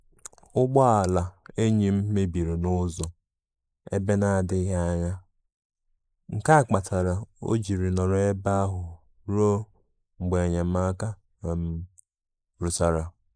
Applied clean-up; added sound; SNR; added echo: neural mask model Resemble Enhance denoiser.